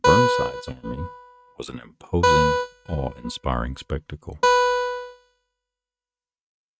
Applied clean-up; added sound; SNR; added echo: neural mask model RNNoise.